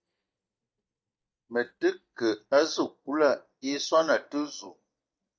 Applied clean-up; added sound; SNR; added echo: neural mask model DeepFilterNet 3.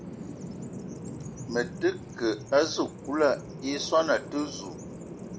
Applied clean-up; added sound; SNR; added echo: none; Bird vocalization, bird call, bird song; 10 dB; none.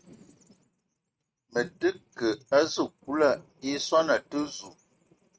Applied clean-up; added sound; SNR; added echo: neural mask model RNNoise.